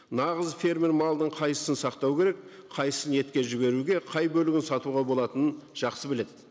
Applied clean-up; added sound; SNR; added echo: none; none; none; none.